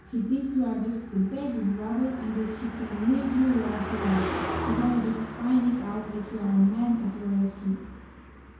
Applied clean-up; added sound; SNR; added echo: none; Car passing by; 10 dB; reverberation time 0.6 s.